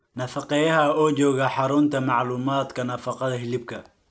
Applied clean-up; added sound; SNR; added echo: none; none; none; none.